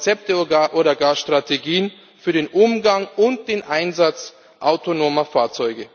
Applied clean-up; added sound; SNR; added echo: none; none; none; none.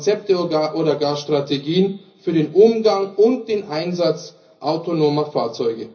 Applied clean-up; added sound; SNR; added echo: none; none; none; reverberation time 0.5 s.